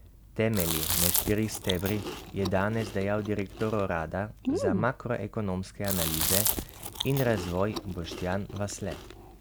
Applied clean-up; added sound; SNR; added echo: none; Chewing, mastication; 3 dB; none.